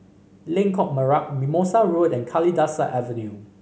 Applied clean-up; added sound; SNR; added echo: none; none; none; none.